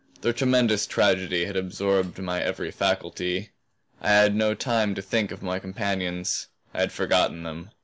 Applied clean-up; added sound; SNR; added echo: none; none; none; none.